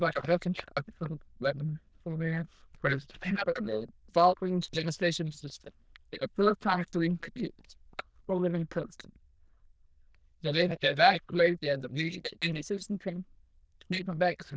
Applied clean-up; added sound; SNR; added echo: neural diffusion model UNIVERSE++.